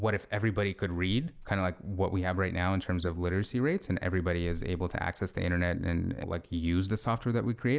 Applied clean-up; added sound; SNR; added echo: neural mask model Resemble Enhance denoiser.